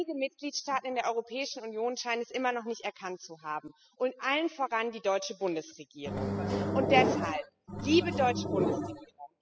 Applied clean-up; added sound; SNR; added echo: classical method spectral subtraction.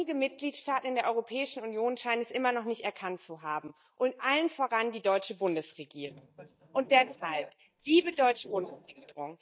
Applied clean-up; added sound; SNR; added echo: neural mask model DeepFilterNet 3.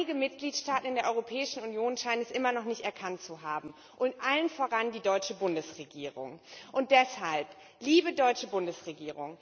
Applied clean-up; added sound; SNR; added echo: none; none; none; none.